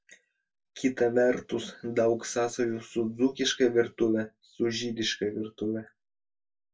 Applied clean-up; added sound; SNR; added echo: none; none; none; reverberation time 0.1 s.